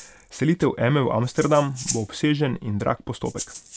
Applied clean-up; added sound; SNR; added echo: none; Rattle (instrument); 15 dB; none.